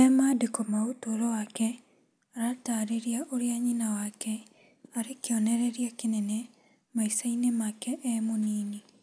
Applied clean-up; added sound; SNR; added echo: none; none; none; none.